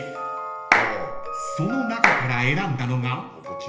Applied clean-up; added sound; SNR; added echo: none; Clapping; -1 dB; reverberation time 1.4 s.